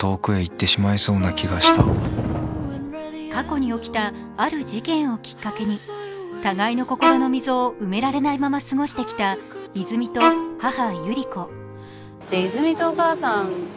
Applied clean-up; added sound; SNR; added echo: none; Bowed string instrument; 2 dB; none.